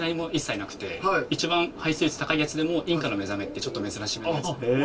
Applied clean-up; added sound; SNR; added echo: none; Subway, metro, underground; 15 dB; reverberation time 0.1 s.